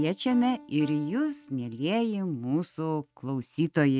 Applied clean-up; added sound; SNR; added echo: neural mask model RNNoise.